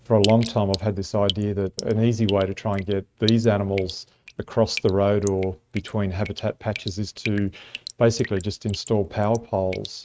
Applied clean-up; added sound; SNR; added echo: neural mask model RNNoise.